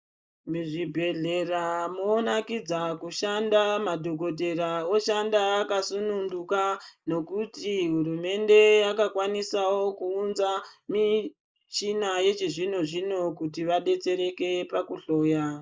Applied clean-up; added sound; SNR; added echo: neural mask model Resemble Enhance denoiser.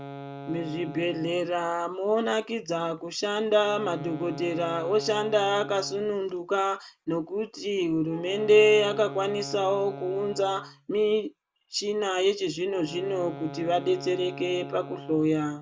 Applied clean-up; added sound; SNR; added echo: none; Wind instrument, woodwind instrument; 15 dB; none.